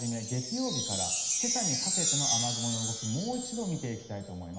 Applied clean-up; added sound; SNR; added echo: none; Chime; -2 dB; reverberation time 0.9 s.